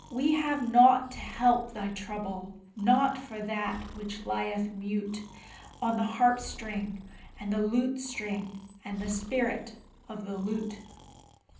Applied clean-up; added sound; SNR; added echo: none; Breathing; 19 dB; reverberation time 0.6 s.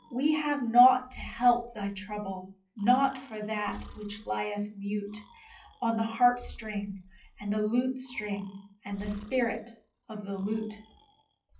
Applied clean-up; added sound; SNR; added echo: classical method WPE with log-MMSE.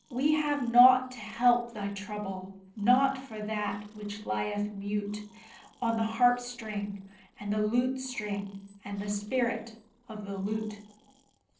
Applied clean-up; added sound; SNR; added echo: neural separator model SepFormer DNS4.